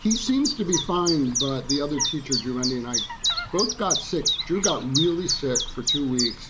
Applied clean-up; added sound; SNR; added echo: none; Chirp, tweet; 2 dB; none.